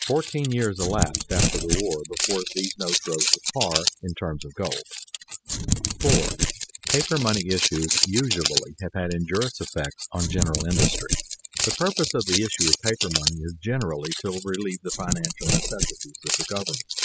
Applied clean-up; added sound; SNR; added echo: classical method spectral subtraction.